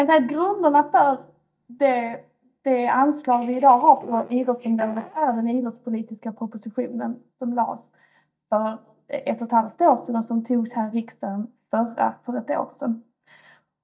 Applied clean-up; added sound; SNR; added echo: neural mask model DeepFilterNet 3.